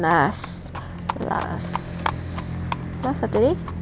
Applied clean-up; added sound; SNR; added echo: none; Livestock, farm animals, working animals; 10 dB; none.